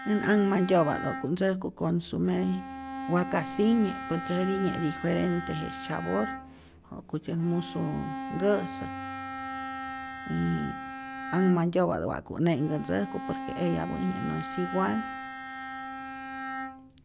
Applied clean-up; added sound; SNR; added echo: none; Bowed string instrument; 9 dB; none.